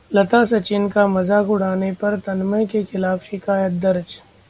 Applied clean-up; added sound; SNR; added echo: none; none; none; none.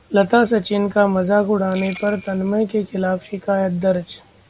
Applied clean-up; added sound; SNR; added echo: none; Bell; 18 dB; none.